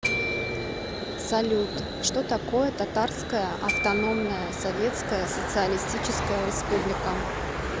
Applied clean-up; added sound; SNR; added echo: none; Glockenspiel; 10 dB; none.